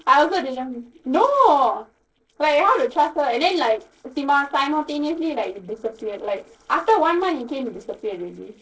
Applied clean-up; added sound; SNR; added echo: neural separator model SepFormer DNS4.